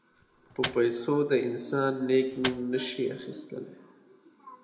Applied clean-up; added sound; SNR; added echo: none; Microwave oven; 11 dB; reverberation time 0.6 s.